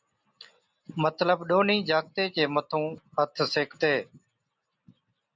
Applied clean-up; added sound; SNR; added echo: none; none; none; none.